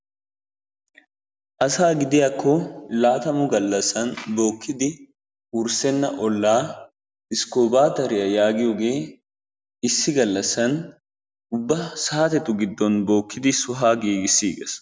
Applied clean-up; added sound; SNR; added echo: none; none; none; none.